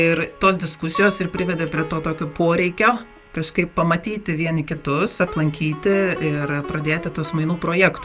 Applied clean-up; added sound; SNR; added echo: none; Plucked string instrument; 16 dB; none.